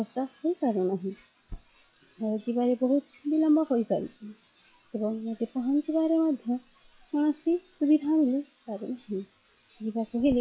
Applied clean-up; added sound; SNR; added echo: classical method log-MMSE.